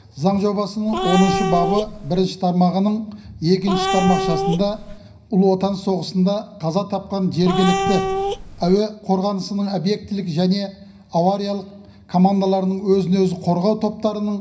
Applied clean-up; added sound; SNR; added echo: none; Cat; 3 dB; reverberation time 0.4 s.